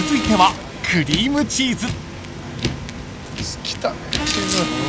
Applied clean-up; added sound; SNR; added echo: none; Car; 4 dB; none.